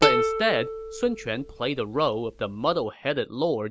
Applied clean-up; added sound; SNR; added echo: none; Plucked string instrument; 2 dB; none.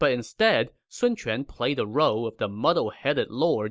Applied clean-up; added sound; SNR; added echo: none; none; none; none.